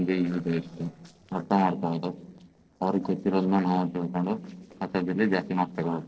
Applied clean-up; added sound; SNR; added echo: neural separator model SepFormer DNS4.